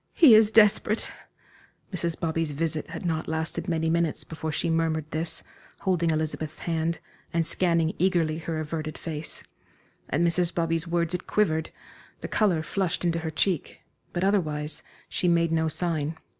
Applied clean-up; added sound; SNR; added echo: none; none; none; none.